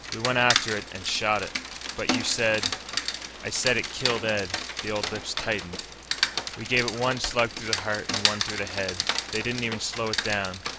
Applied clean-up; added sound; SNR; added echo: none; Rain; 2 dB; none.